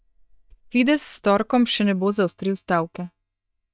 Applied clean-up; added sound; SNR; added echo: neural mask model DeepFilterNet 3.